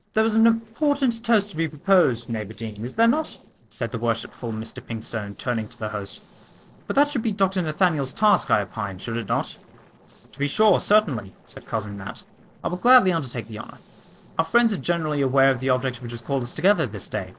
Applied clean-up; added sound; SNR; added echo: neural separator model SepFormer DNS4.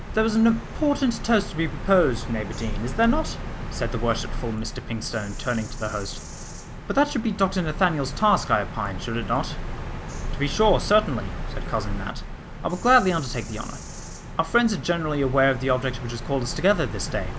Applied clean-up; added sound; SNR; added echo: none; Bird vocalization, bird call, bird song; 7 dB; none.